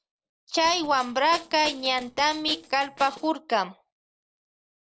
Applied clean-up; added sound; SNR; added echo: neural separator model SepFormer DNS4.